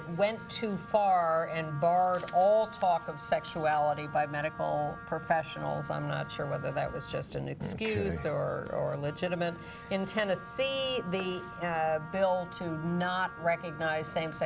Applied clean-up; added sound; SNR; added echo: none; Wind instrument, woodwind instrument; 15 dB; none.